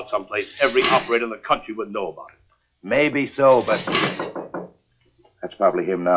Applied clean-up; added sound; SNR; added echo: classical method log-MMSE.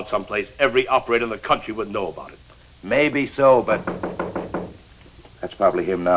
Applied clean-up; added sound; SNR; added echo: none; none; none; none.